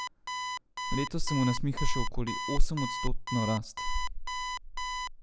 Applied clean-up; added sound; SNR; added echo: none; Alarm; 8 dB; none.